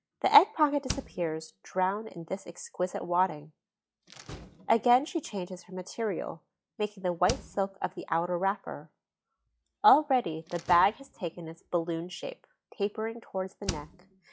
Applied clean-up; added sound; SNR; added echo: classical method log-MMSE.